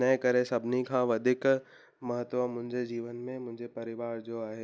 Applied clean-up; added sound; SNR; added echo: none; none; none; none.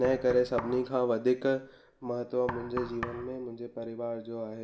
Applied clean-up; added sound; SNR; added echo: none; Knock; 13 dB; reverberation time 0.5 s.